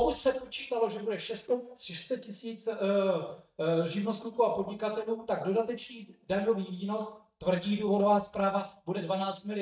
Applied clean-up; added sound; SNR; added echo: neural mask model DeepFilterNet 3.